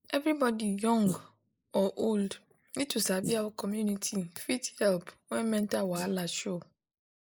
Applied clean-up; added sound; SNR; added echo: neural mask model Resemble Enhance denoiser.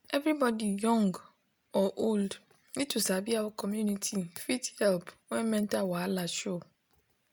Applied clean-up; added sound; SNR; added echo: none; none; none; none.